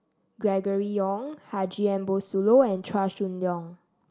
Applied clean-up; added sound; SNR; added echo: none; none; none; none.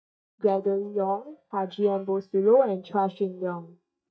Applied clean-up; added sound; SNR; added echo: neural mask model DeepFilterNet 3.